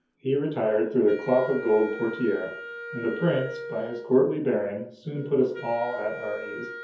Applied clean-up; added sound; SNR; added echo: none; Wind instrument, woodwind instrument; 13 dB; reverberation time 0.5 s.